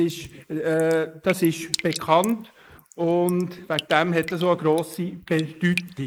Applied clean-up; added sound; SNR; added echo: neural mask model Resemble Enhance denoiser.